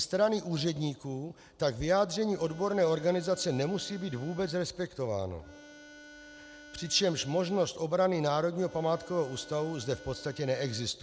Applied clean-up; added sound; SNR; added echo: none; Harmonica; 20 dB; none.